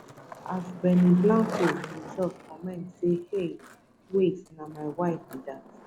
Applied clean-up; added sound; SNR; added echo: none; Skateboard; 14 dB; none.